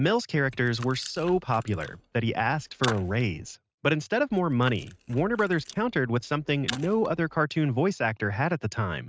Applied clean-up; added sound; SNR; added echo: neural mask model RNNoise.